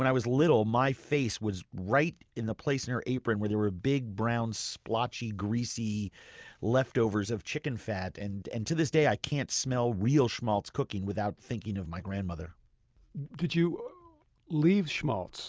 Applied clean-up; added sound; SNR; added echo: none; none; none; none.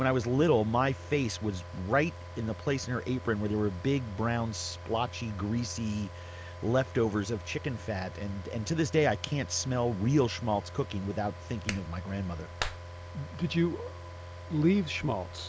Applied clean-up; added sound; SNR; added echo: none; Car + Clapping; 12 dB; none.